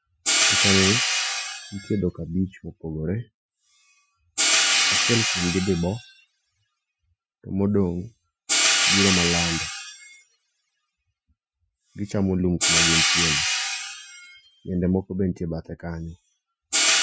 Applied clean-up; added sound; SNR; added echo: classical method Wiener filter.